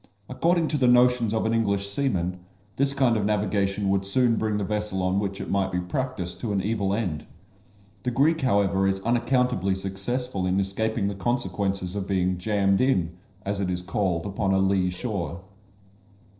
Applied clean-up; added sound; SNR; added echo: neural separator model SepFormer DNS4.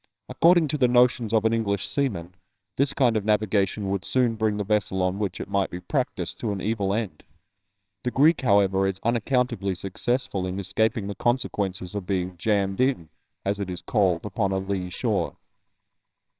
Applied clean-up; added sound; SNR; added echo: neural separator model SepFormer WHAMR!.